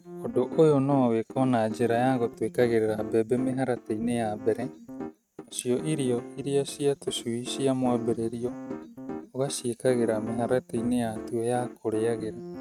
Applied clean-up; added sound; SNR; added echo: neural mask model RNNoise.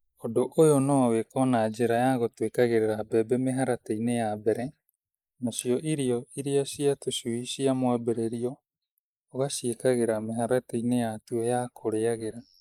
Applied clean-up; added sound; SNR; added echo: neural mask model Resemble Enhance denoiser.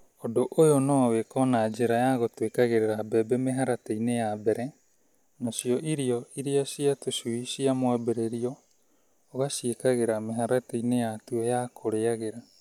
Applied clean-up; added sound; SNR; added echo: none; none; none; none.